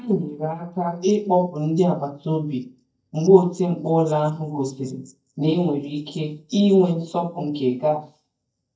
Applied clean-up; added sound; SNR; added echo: neural mask model DeepFilterNet 3.